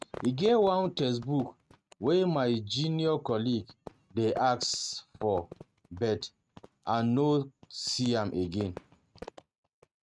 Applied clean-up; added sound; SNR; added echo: neural mask model RNNoise.